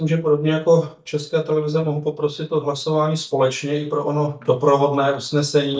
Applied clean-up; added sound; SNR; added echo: neural mask model DeepFilterNet 3.